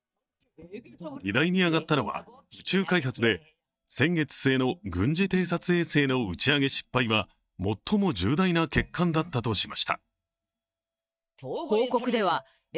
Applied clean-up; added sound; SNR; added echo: neural mask model DeepFilterNet 3.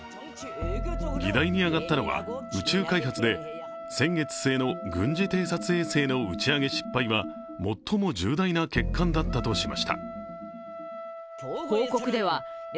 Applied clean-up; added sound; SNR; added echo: none; Trumpet; 12 dB; none.